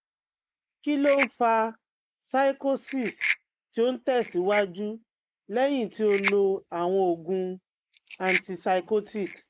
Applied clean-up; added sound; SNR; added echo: neural mask model Resemble Enhance denoiser.